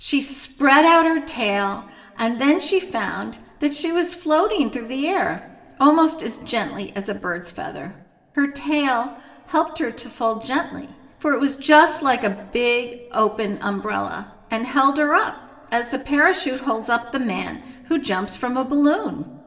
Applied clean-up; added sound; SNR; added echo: none; none; none; reverberation time 2.9 s.